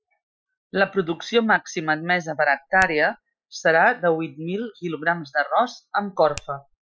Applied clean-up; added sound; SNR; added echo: classical method spectral subtraction.